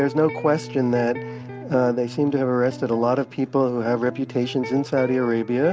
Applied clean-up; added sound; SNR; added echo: none; Electric guitar + Bowed string instrument; 13 dB; none.